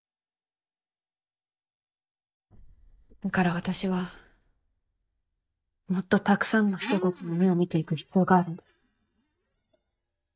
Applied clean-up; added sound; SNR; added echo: neural mask model DeepFilterNet 3.